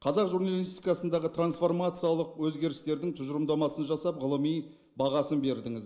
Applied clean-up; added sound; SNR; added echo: none; none; none; none.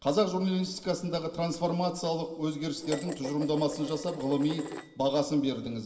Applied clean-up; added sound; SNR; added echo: none; Dishes, pots, and pans; 12 dB; reverberation time 1.5 s.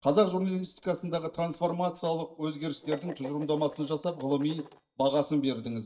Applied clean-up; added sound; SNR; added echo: neural mask model DeepFilterNet 3.